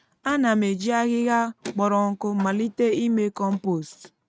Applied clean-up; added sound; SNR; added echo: neural mask model RNNoise.